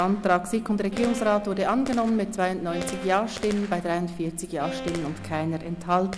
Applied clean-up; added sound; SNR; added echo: none; Gunshot, gunfire + Bowed string instrument; 13 dB; none.